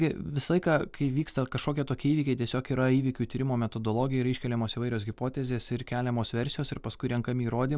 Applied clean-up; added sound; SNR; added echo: none; none; none; none.